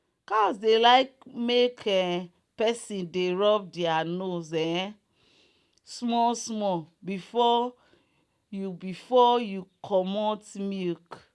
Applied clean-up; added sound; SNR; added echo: none; none; none; none.